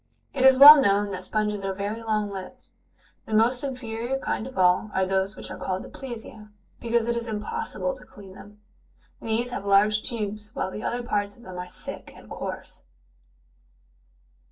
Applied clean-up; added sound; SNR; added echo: neural separator model SepFormer DNS4.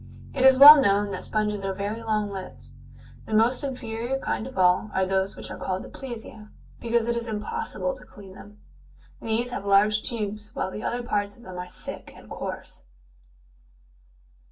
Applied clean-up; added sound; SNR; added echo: none; Piano; 19 dB; reverberation time 0.2 s.